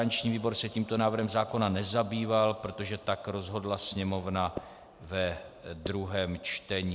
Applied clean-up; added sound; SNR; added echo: none; Percussion; 13 dB; none.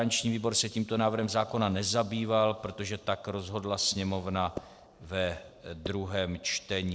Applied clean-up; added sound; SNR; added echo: neural separator model SepFormer DNS4.